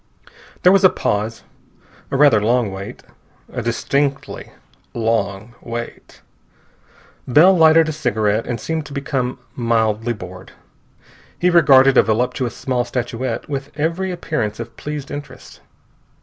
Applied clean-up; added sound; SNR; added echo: none; none; none; none.